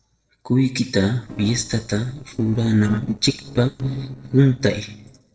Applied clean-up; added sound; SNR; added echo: neural separator model SepFormer DNS4.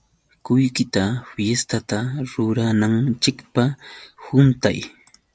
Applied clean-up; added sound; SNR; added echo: none; none; none; none.